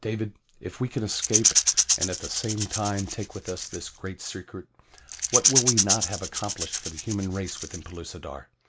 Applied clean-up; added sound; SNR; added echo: none; Rattle / Rattle (instrument); -4 dB; none.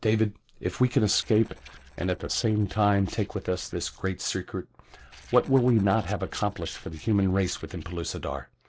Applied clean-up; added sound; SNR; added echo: neural separator model SepFormer DNS4.